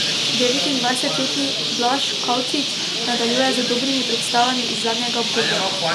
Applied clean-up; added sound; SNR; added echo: none; Bird; -2 dB; none.